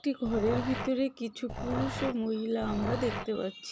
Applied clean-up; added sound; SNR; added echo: none; Growling; 6 dB; none.